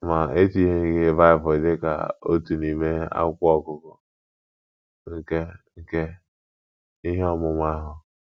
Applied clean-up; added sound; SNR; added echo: none; none; none; none.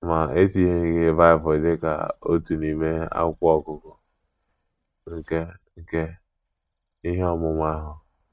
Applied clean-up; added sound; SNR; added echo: neural mask model RNNoise.